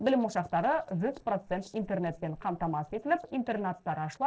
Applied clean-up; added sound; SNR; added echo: neural separator model SepFormer DNS4.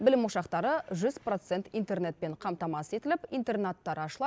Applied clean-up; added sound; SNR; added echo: none; none; none; none.